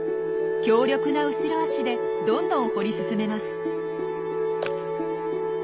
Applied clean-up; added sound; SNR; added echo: none; none; none; none.